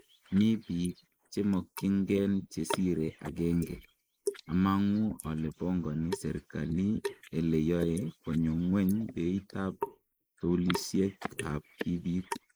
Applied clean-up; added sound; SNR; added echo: neural mask model Resemble Enhance denoiser.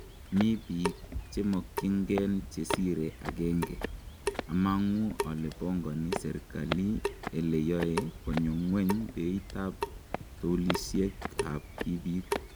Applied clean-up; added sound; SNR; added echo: none; Drip / Sink (filling or washing) / Water tap, faucet + Walk, footsteps; 6 dB; none.